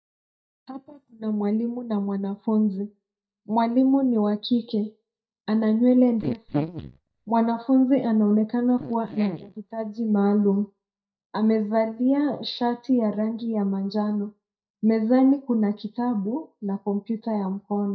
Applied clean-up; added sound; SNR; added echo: neural mask model DeepFilterNet 3.